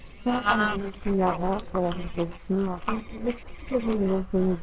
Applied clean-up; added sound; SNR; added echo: neural separator model SepFormer WHAMR!.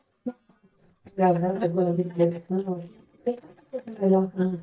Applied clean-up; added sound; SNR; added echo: neural mask model DeepFilterNet 3.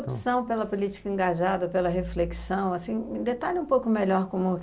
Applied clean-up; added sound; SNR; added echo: none; none; none; none.